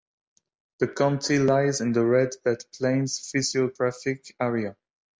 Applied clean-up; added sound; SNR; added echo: none; none; none; none.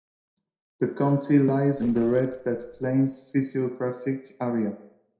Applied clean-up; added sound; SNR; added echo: neural separator model SepFormer DNS4.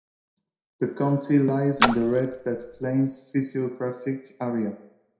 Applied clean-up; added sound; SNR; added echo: none; Splash, splatter; 3 dB; reverberation time 0.6 s.